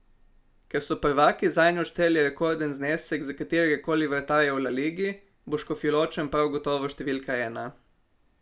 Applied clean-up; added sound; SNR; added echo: none; none; none; none.